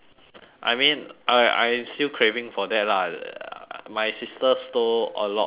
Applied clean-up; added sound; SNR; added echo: none; none; none; none.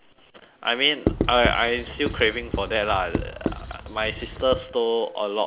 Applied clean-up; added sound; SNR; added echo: none; Writing; 5 dB; none.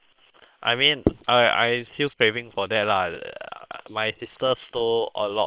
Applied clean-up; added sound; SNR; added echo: neural separator model SepFormer WHAM!.